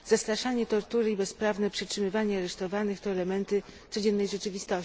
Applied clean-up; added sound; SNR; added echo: none; none; none; none.